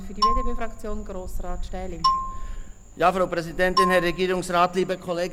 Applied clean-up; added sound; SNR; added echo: none; Marimba, xylophone + Frog; 1 dB; none.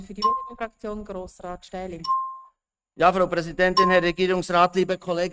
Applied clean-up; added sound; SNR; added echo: neural mask model RNNoise.